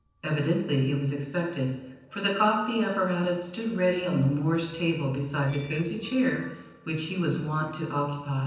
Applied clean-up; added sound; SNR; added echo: neural separator model SepFormer DNS4.